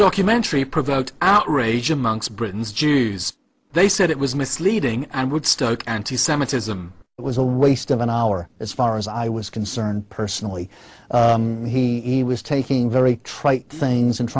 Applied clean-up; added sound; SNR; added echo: none; none; none; none.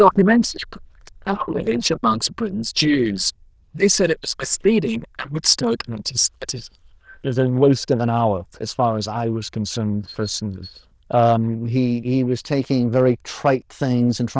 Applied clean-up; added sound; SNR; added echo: neural diffusion model UNIVERSE++.